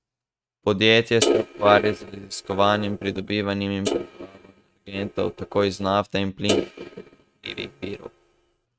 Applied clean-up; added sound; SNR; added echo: neural mask model RNNoise.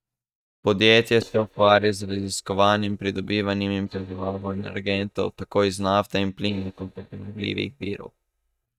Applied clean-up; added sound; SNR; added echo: neural mask model DeepFilterNet 3.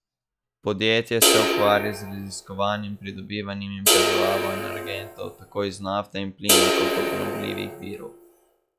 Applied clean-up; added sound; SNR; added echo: classical method log-MMSE.